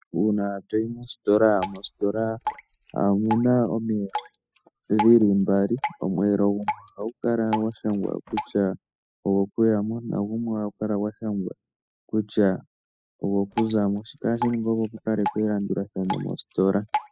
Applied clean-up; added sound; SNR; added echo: classical method spectral subtraction.